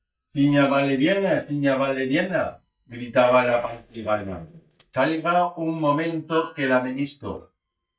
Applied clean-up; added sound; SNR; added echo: neural mask model DeepFilterNet 3.